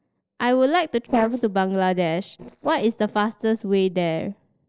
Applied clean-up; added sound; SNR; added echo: neural separator model SepFormer DNS4.